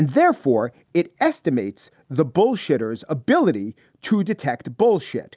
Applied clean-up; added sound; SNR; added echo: none; none; none; none.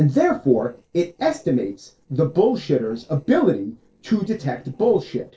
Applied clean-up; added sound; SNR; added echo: neural separator model SepFormer DNS4.